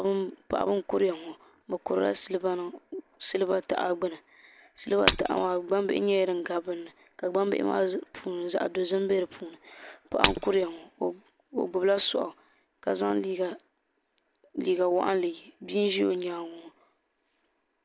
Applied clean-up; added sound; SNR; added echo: none; Shatter; 4 dB; none.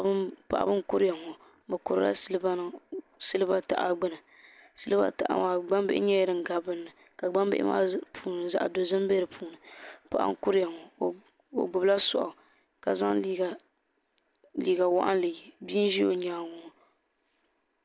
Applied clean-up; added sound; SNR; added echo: none; none; none; none.